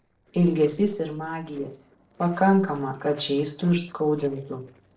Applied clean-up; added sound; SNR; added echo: neural separator model SepFormer DNS4.